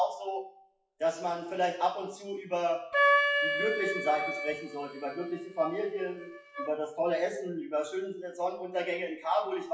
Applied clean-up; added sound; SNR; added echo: classical method WPE with log-MMSE.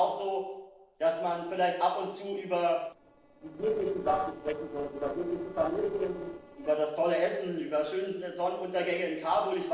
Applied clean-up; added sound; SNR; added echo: neural separator model SepFormer DNS4.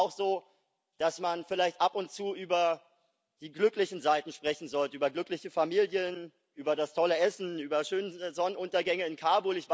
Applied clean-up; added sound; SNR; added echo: none; none; none; none.